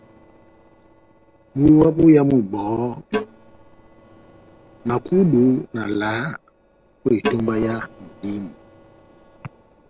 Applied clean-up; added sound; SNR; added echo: neural separator model SepFormer DNS4.